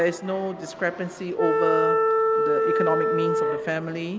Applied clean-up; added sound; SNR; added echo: none; Wind instrument, woodwind instrument; -5 dB; none.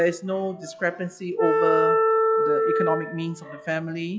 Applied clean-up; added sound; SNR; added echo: classical method log-MMSE.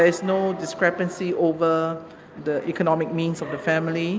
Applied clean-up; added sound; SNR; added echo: none; none; none; none.